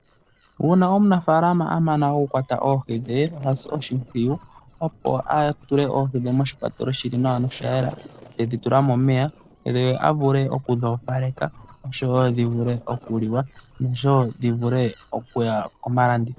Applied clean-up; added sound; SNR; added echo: neural separator model SepFormer DNS4.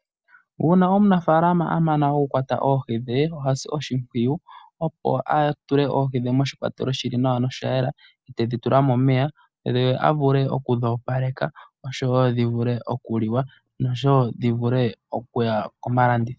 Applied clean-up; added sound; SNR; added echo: none; none; none; none.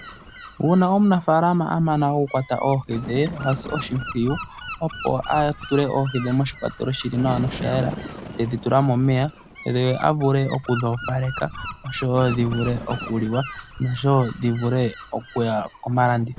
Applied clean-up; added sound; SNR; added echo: none; Gull, seagull / Wind + Bird; 13 dB; none.